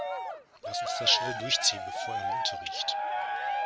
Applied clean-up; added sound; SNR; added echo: none; Cheering; 0 dB; none.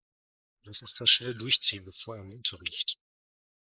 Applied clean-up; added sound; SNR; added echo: neural mask model Resemble Enhance denoiser.